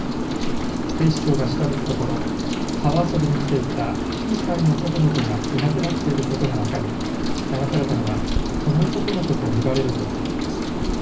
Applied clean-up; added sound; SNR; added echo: none; Rain; 0 dB; reverberation time 0.4 s.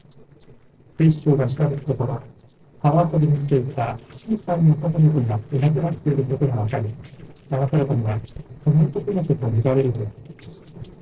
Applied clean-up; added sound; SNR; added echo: neural separator model SepFormer DNS4.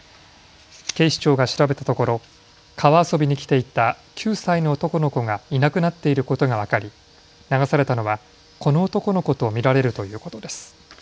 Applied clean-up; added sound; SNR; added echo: none; none; none; none.